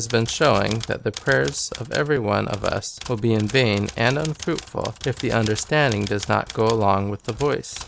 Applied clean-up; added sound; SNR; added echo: none; Typewriter; 16 dB; none.